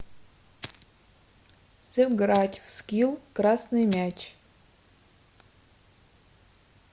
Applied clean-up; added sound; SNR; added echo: none; Fire; 19 dB; none.